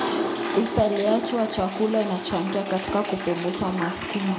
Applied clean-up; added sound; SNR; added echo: none; none; none; none.